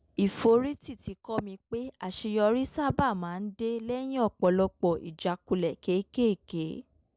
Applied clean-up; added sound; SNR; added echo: none; none; none; none.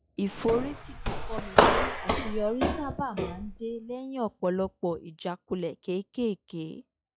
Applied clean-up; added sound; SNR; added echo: classical method log-MMSE.